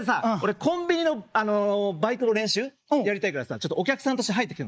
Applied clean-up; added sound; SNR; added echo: neural mask model Resemble Enhance denoiser.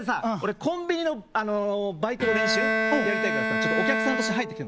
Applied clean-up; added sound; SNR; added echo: none; Bowed string instrument; 1 dB; none.